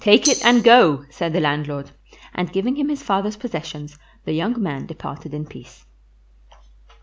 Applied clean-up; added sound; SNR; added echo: none; Tambourine; 4 dB; none.